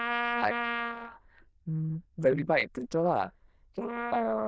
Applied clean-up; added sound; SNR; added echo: neural diffusion model UNIVERSE++.